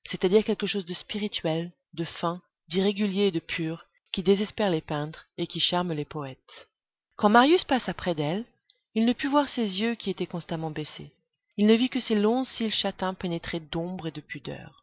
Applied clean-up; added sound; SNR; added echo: none; none; none; none.